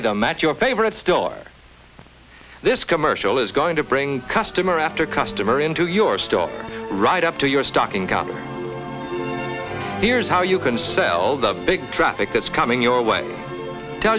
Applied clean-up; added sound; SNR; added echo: none; none; none; none.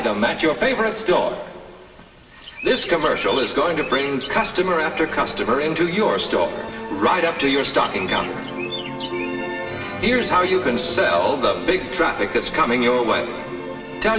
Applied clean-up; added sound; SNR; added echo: none; Chirp, tweet; 13 dB; reverberation time 2.1 s.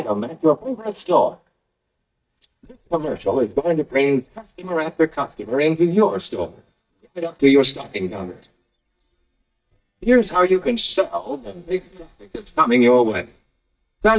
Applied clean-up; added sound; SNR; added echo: neural mask model DeepFilterNet 3.